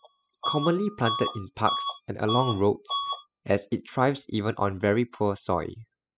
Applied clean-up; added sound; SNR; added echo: classical method spectral subtraction.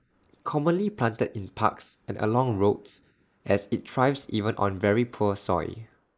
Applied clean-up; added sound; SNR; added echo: neural mask model Resemble Enhance denoiser.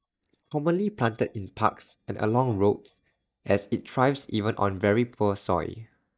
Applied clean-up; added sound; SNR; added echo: neural mask model DeepFilterNet 3.